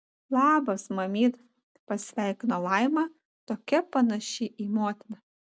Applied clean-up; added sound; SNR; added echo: none; none; none; none.